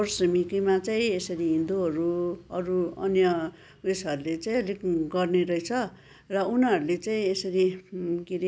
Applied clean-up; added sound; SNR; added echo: none; none; none; none.